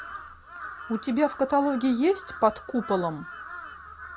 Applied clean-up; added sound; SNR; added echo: none; Crow; 14 dB; none.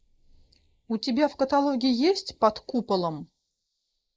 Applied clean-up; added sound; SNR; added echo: neural mask model Resemble Enhance denoiser.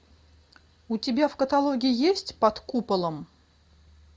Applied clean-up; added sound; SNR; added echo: none; none; none; none.